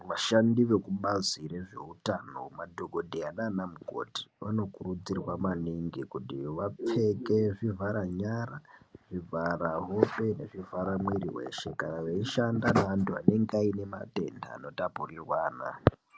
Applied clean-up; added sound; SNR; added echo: none; none; none; none.